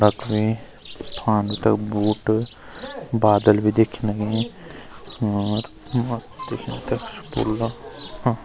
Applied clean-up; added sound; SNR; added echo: none; none; none; none.